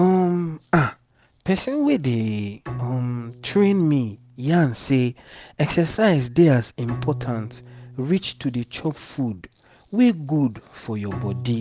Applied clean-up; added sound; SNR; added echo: none; Bowed string instrument; 16 dB; none.